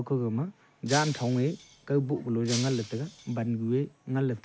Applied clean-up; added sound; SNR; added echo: none; Shatter; 12 dB; none.